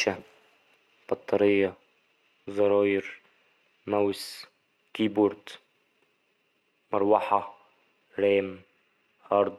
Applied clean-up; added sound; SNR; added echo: none; none; none; none.